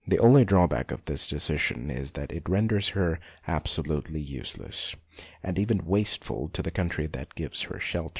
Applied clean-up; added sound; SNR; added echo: none; none; none; none.